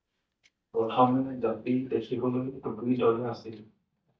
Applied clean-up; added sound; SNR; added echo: neural mask model DeepFilterNet 3.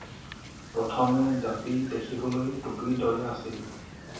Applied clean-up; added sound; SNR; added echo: none; Wind / Boat, Water vehicle; 14 dB; reverberation time 0.7 s.